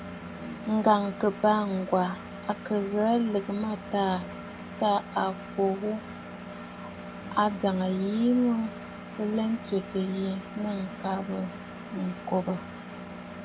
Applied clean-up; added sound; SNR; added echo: none; Engine; 11 dB; none.